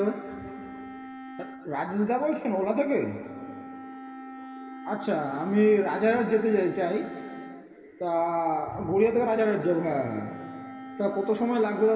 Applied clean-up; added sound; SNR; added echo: none; Wind instrument, woodwind instrument; 15 dB; reverberation time 2.4 s.